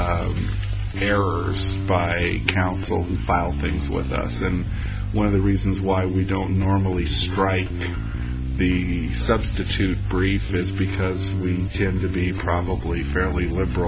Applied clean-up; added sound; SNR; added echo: none; Bass guitar; 2 dB; none.